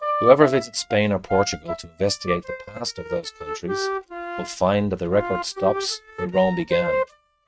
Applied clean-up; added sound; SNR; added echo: neural mask model RNNoise.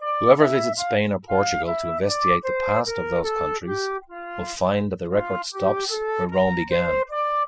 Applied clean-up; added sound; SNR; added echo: classical method spectral subtraction.